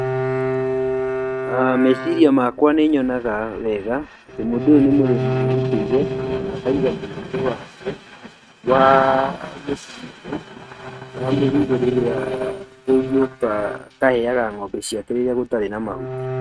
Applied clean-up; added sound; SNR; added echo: neural mask model RNNoise.